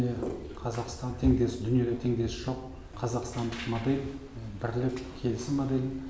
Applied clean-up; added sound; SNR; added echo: none; none; none; none.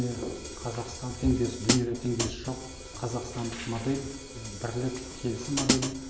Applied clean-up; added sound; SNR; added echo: none; Hi-hat; 4 dB; none.